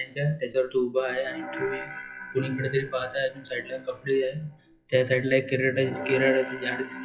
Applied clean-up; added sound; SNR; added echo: classical method WPE with log-MMSE.